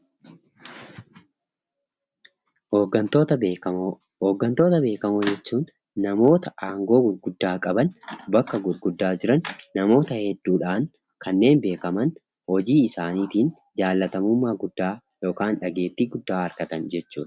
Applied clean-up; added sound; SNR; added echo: none; none; none; none.